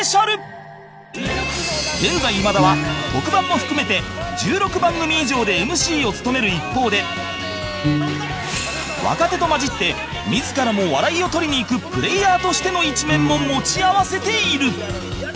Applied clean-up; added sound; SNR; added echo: none; Trumpet + Piano; 10 dB; none.